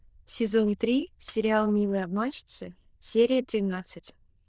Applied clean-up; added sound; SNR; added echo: neural diffusion model UNIVERSE++.